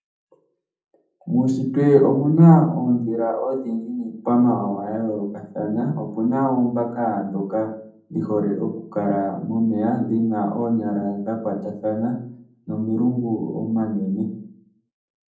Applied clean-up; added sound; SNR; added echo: none; none; none; reverberation time 0.6 s.